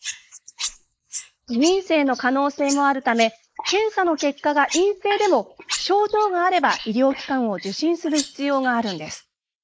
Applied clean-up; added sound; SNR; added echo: neural mask model Resemble Enhance denoiser.